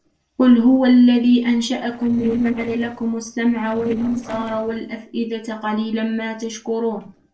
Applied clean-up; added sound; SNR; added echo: neural separator model SepFormer DNS4.